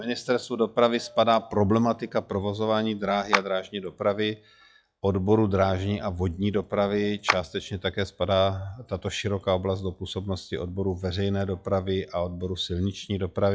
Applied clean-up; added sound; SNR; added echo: classical method log-MMSE.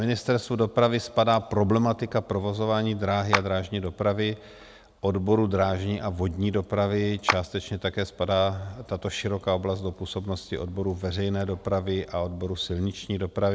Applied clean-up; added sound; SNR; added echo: none; Clapping; 7 dB; none.